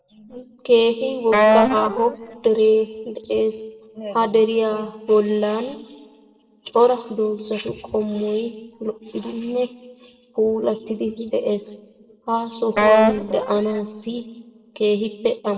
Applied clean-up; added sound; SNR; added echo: neural separator model SepFormer DNS4.